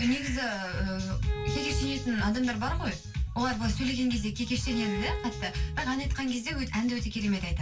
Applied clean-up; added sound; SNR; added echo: none; Bowed string instrument; 13 dB; reverberation time 0.2 s.